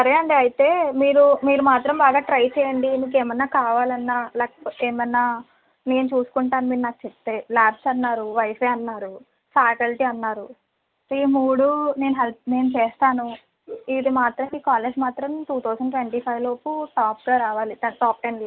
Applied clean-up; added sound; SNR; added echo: none; none; none; none.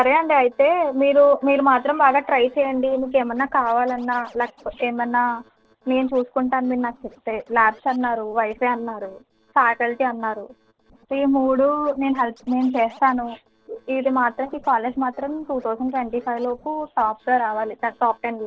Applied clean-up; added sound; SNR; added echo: neural separator model SepFormer DNS4.